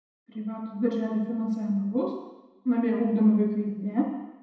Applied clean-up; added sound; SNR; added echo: none; none; none; reverberation time 1.0 s.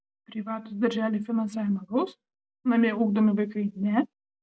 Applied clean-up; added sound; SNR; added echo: none; none; none; none.